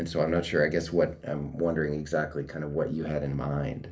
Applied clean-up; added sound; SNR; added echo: none; none; none; reverberation time 0.3 s.